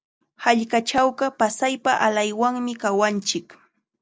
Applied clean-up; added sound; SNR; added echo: none; none; none; none.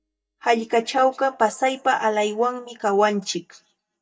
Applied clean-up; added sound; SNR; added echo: neural mask model DeepFilterNet 3.